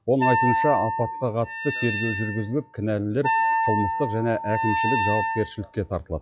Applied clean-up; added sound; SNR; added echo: classical method log-MMSE.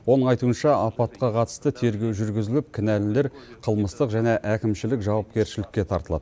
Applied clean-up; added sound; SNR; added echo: none; none; none; none.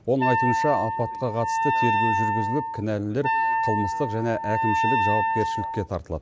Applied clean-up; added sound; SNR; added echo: none; Wind instrument, woodwind instrument; -2 dB; none.